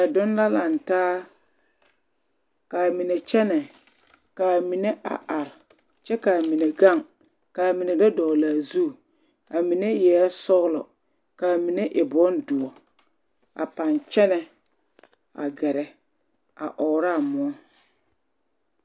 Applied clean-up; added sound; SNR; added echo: none; none; none; none.